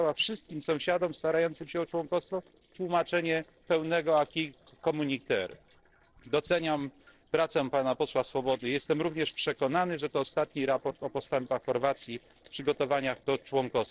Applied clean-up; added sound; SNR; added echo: neural separator model SepFormer DNS4.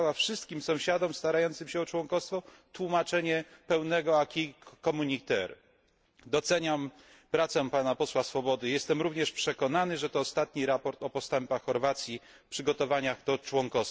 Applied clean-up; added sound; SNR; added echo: none; none; none; none.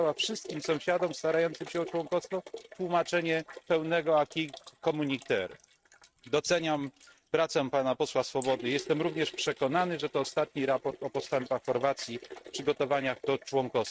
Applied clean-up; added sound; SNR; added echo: neural mask model RNNoise.